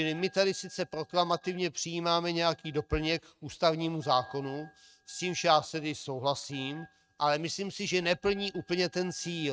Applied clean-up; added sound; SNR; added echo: neural mask model RNNoise.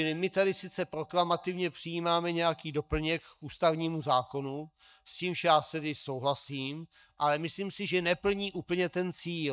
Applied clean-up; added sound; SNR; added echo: neural mask model DeepFilterNet 3.